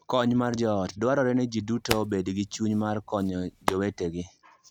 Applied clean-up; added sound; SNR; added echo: none; Hands; 10 dB; none.